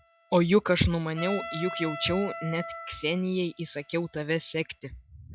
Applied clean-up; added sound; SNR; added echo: classical method log-MMSE.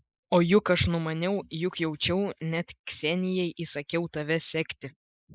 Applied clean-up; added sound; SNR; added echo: neural mask model Resemble Enhance denoiser.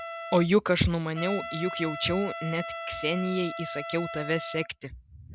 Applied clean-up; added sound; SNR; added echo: none; Trumpet; 9 dB; none.